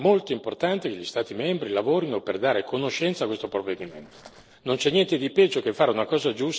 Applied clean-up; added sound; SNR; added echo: neural separator model SepFormer DNS4.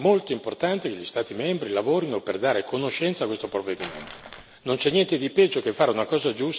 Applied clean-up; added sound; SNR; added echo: none; Crumpling, crinkling; 16 dB; none.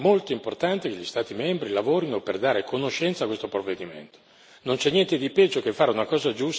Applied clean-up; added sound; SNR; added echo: none; none; none; none.